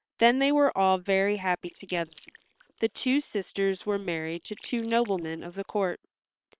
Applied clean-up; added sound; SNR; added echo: neural separator model SepFormer WHAM!.